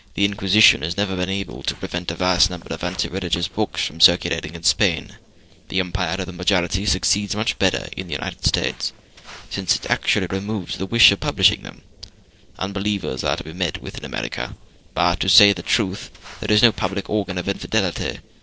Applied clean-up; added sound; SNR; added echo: neural separator model SepFormer DNS4.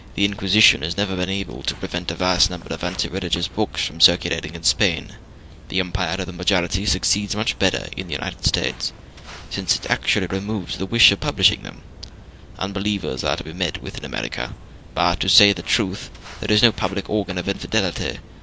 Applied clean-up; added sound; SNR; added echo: none; Walk, footsteps; 20 dB; none.